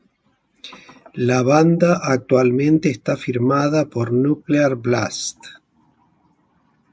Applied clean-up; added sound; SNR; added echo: none; none; none; none.